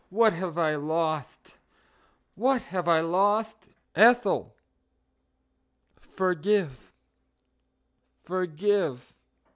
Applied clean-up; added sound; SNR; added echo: none; none; none; none.